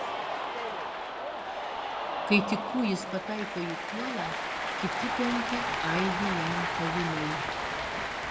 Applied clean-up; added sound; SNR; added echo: none; Cheering; -1 dB; none.